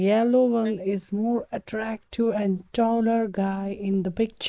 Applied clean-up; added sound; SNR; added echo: neural mask model Resemble Enhance denoiser.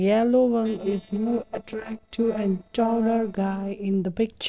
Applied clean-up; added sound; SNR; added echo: neural separator model SepFormer DNS4.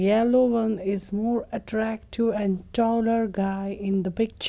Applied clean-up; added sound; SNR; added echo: none; none; none; none.